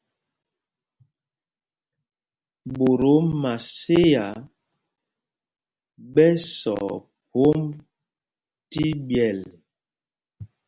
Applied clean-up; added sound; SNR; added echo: none; none; none; none.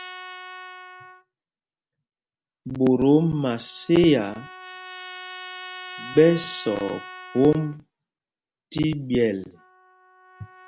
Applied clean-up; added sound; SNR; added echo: none; Trumpet; 17 dB; none.